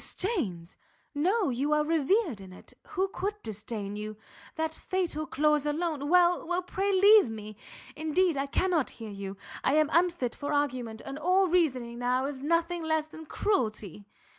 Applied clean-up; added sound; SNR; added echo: none; none; none; none.